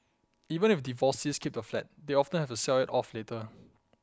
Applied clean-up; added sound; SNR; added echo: none; none; none; none.